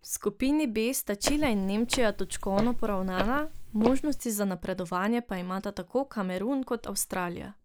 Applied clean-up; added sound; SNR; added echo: neural mask model Resemble Enhance denoiser.